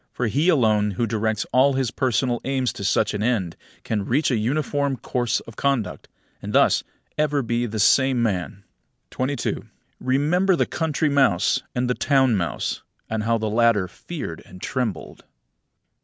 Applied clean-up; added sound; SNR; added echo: none; none; none; none.